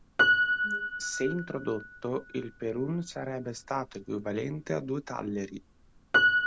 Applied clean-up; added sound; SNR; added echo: none; Piano; -3 dB; none.